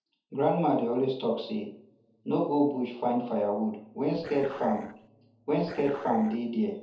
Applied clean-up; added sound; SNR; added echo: none; Dog; 15 dB; reverberation time 0.6 s.